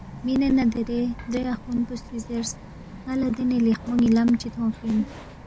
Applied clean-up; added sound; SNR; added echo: none; Bird vocalization, bird call, bird song; 15 dB; none.